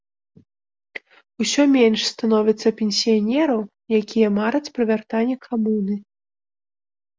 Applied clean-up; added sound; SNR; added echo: none; none; none; none.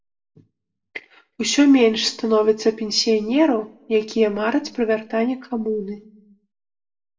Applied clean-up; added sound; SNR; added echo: none; none; none; reverberation time 0.3 s.